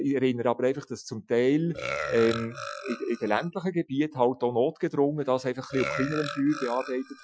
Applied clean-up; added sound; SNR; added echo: classical method Wiener filter.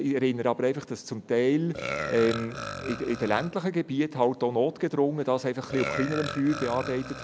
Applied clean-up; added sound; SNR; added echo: none; Burping, eructation; 11 dB; none.